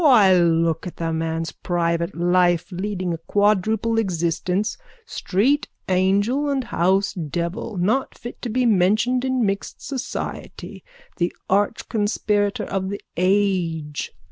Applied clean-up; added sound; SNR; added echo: none; none; none; none.